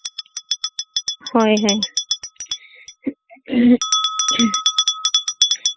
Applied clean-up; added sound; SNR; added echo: classical method spectral subtraction.